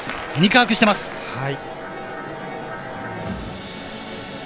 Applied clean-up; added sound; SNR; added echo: none; none; none; none.